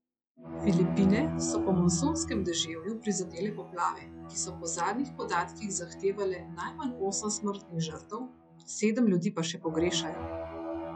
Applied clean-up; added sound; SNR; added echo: classical method log-MMSE.